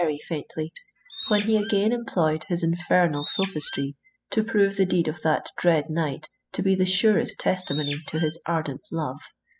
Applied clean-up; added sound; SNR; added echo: classical method spectral subtraction.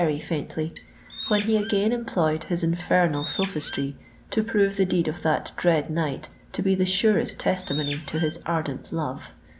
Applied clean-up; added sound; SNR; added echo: none; Bird; 13 dB; none.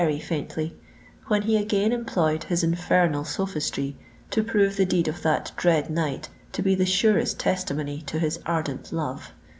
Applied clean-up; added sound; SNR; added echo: none; none; none; none.